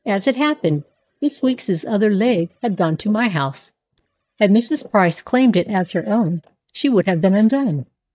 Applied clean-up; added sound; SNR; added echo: neural mask model DeepFilterNet 3.